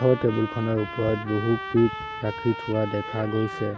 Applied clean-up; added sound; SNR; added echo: none; Trumpet; 10 dB; none.